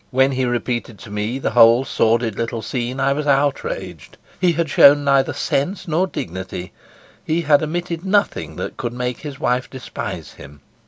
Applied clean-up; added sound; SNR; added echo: none; none; none; none.